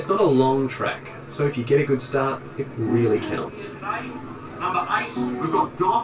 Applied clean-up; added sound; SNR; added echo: none; Piano; 5 dB; reverberation time 0.1 s.